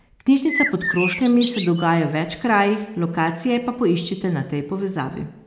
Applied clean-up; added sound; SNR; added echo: none; Bird; 5 dB; none.